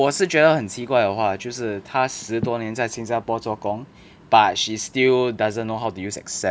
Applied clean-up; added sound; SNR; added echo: none; none; none; none.